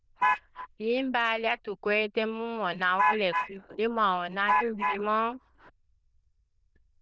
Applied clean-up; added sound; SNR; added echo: neural diffusion model UNIVERSE++.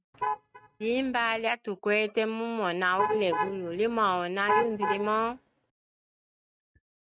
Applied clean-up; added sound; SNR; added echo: neural mask model RNNoise.